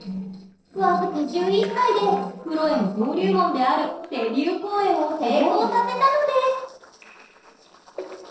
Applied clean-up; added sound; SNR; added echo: neural separator model SepFormer DNS4.